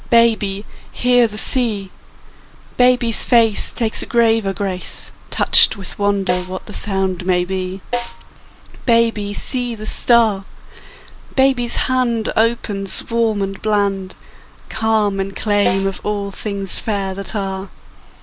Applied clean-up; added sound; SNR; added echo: none; Snare drum; 10 dB; none.